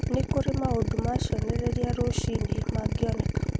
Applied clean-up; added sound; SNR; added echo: none; Drill; -5 dB; none.